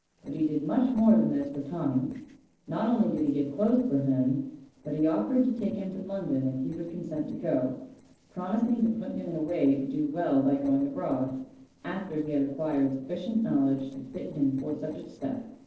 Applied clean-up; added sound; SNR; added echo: neural separator model SepFormer DNS4.